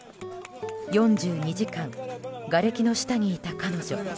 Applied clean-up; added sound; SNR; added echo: none; none; none; none.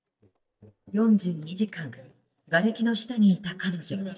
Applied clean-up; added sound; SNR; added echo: neural mask model DeepFilterNet 3.